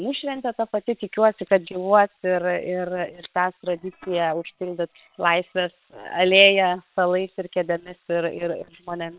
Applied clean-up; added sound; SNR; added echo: neural separator model SepFormer WHAM!.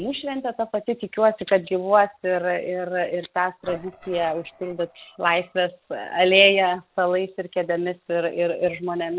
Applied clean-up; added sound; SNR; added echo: neural separator model SepFormer DNS4.